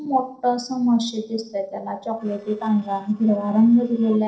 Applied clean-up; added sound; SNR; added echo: neural separator model SepFormer DNS4.